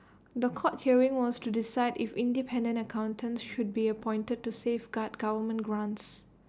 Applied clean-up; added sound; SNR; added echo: none; none; none; none.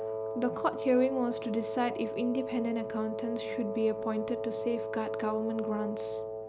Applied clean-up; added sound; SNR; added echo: none; Wind instrument, woodwind instrument; 4 dB; none.